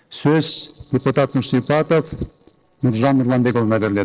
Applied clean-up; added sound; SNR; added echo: neural separator model SepFormer DNS4.